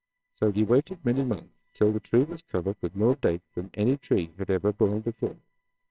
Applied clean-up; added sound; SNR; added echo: neural separator model SepFormer WHAMR!.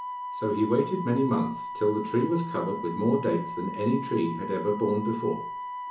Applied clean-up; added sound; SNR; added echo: none; Wind instrument, woodwind instrument; 9 dB; reverberation time 0.8 s.